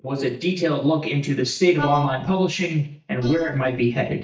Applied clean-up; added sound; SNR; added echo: neural mask model DeepFilterNet 3.